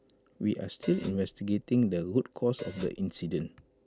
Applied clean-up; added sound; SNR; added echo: none; Hi-hat; 15 dB; none.